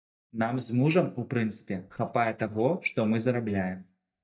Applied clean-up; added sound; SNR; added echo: neural mask model DeepFilterNet 3.